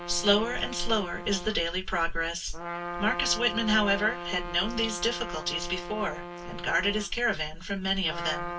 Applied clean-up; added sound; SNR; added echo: none; Trumpet; 10 dB; reverberation time 0.1 s.